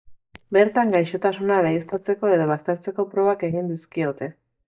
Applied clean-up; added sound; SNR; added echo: neural mask model DeepFilterNet 3.